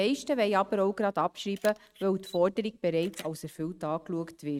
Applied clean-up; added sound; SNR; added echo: neural mask model RNNoise.